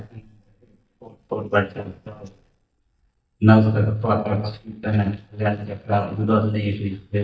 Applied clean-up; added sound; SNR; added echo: neural mask model DeepFilterNet 3.